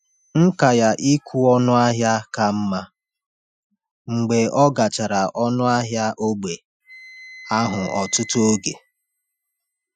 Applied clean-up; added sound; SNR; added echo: classical method Wiener filter.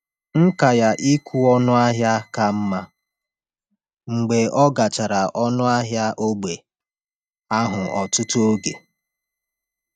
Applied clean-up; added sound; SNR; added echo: neural mask model RNNoise.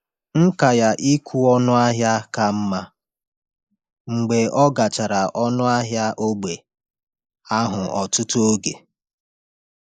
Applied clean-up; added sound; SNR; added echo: neural mask model Resemble Enhance denoiser.